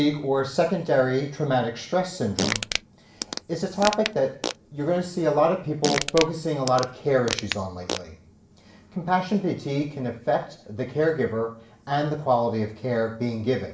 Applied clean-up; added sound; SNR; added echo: none; Fart; 6 dB; reverberation time 0.5 s.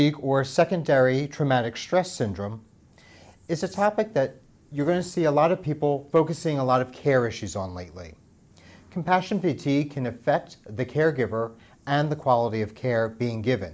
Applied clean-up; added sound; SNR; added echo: none; none; none; none.